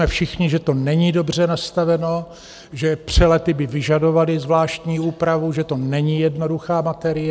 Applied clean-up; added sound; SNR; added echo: none; none; none; none.